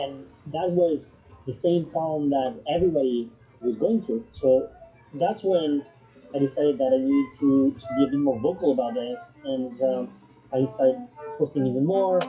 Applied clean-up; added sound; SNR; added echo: classical method WPE with log-MMSE.